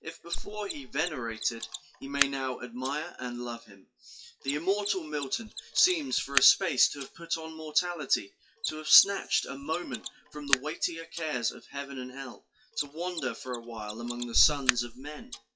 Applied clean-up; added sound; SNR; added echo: classical method WPE with log-MMSE.